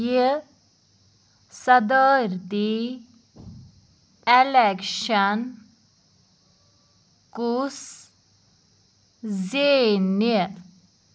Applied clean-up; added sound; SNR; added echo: none; none; none; none.